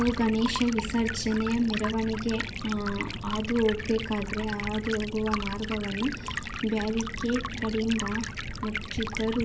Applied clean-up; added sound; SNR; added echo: none; Stream; 5 dB; reverberation time 0.4 s.